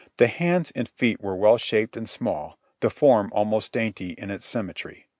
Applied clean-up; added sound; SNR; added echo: none; none; none; none.